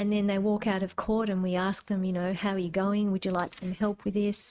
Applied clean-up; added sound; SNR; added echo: neural mask model RNNoise.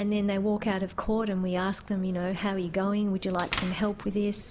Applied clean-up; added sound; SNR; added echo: none; Door; 12 dB; none.